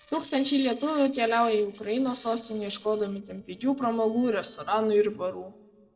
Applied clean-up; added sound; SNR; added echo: neural separator model SepFormer DNS4.